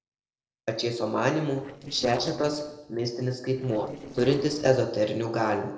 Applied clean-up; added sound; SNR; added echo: neural separator model SepFormer DNS4.